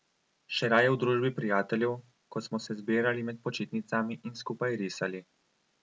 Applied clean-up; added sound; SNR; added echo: none; none; none; none.